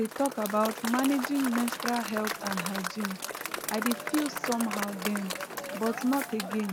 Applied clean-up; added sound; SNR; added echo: none; Applause / Crowd; 5 dB; none.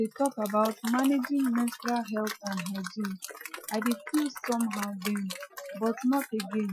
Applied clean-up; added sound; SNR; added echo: classical method Wiener filter.